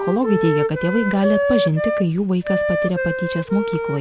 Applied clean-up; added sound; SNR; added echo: none; Wind instrument, woodwind instrument; 1 dB; none.